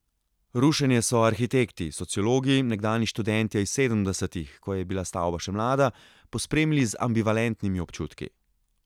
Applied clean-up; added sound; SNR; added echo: none; none; none; none.